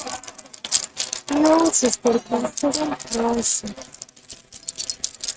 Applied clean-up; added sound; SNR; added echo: neural mask model RNNoise.